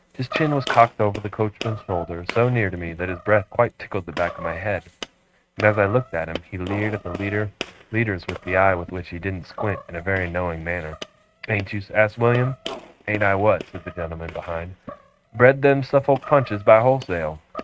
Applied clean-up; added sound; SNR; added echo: neural mask model RNNoise.